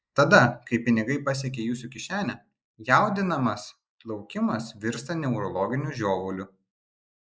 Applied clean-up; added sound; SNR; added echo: neural mask model Resemble Enhance denoiser.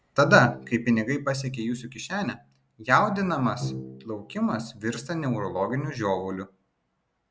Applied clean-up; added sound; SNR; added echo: none; Bowed string instrument; 16 dB; none.